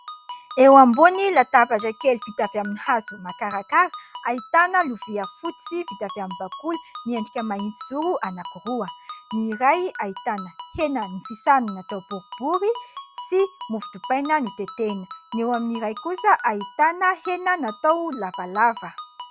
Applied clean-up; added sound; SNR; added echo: none; Ringtone; 16 dB; none.